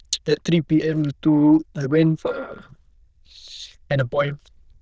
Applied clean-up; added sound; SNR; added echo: neural diffusion model UNIVERSE++.